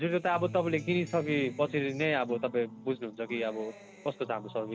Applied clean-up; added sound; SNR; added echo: none; Acoustic guitar; 15 dB; none.